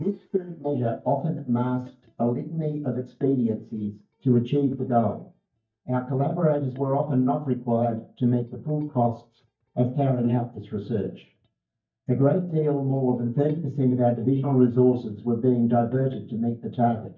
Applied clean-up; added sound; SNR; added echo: neural mask model DeepFilterNet 3.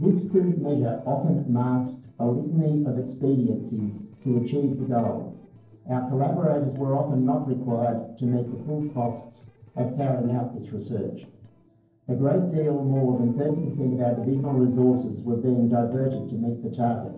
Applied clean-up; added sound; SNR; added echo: neural separator model SepFormer DNS4.